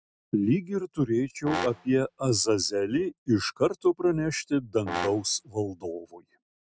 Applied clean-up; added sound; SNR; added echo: neural mask model RNNoise.